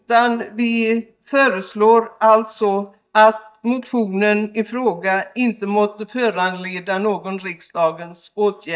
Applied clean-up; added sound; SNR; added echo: neural mask model DeepFilterNet 3.